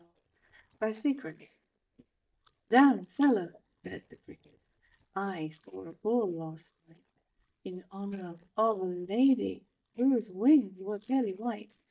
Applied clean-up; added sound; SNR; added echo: neural mask model DeepFilterNet 3.